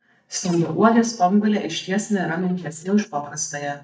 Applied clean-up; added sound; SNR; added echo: neural mask model DeepFilterNet 3.